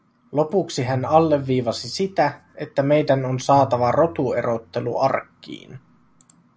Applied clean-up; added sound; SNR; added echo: none; Tabla; 20 dB; none.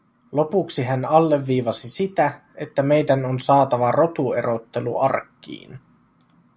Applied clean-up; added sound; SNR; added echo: none; none; none; none.